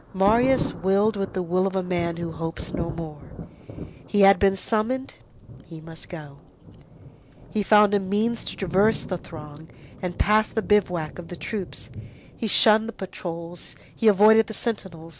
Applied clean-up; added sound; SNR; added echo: none; Thunder; 13 dB; none.